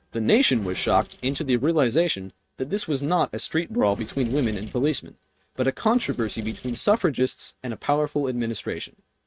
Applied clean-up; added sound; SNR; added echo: neural mask model RNNoise.